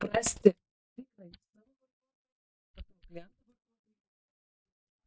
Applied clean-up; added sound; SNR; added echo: neural mask model DeepFilterNet 3.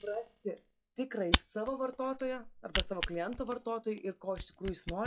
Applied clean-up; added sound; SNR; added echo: classical method log-MMSE.